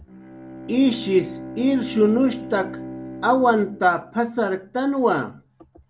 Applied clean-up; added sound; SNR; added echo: none; Bowed string instrument; 14 dB; none.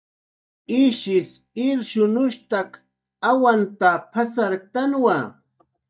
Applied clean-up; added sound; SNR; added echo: neural mask model DeepFilterNet 3.